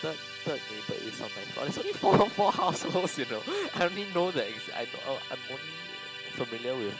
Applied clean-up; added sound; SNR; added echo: none; Musical instrument; 9 dB; none.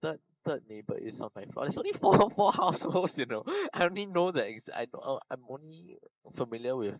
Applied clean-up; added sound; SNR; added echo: neural mask model Resemble Enhance denoiser.